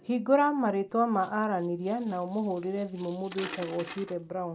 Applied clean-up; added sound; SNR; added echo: none; Coin (dropping); 18 dB; none.